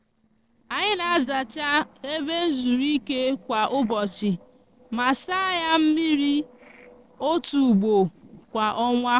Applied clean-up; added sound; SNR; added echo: neural separator model SepFormer DNS4.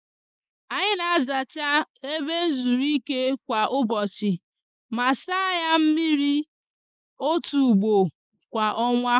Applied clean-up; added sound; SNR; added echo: neural mask model Resemble Enhance denoiser.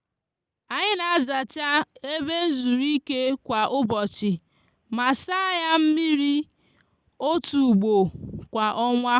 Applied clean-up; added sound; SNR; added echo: none; none; none; none.